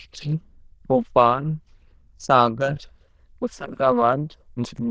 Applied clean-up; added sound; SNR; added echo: neural diffusion model UNIVERSE++.